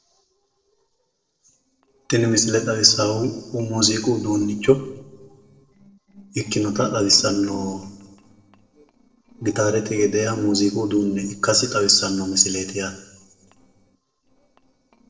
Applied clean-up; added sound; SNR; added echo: neural separator model SepFormer DNS4.